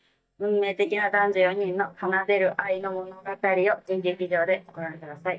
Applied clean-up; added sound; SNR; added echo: neural mask model DeepFilterNet 3.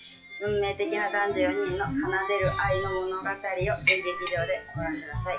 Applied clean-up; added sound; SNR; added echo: classical method WPE with log-MMSE.